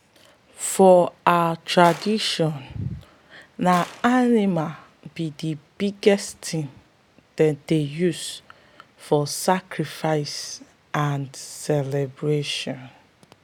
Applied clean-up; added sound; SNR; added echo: none; Gunshot, gunfire; 20 dB; none.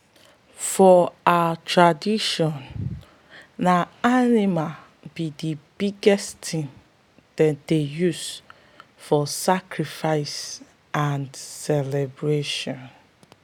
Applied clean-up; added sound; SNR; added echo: none; none; none; none.